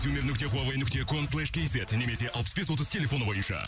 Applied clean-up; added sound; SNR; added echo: none; none; none; none.